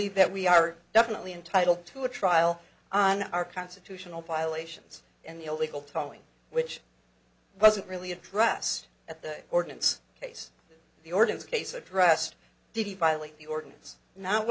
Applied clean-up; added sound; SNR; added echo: none; none; none; none.